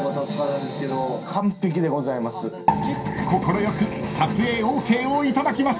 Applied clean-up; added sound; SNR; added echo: none; Telephone; 17 dB; reverberation time 0.3 s.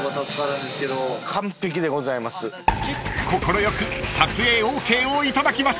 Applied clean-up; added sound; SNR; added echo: none; none; none; none.